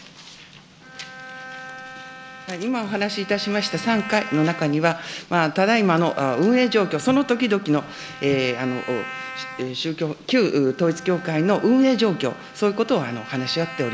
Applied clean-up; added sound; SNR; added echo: none; Bowed string instrument; 16 dB; none.